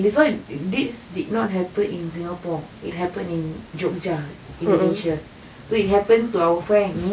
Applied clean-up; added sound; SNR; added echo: none; none; none; none.